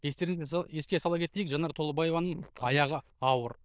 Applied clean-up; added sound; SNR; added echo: neural diffusion model UNIVERSE++.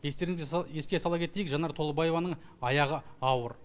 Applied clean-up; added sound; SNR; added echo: none; none; none; none.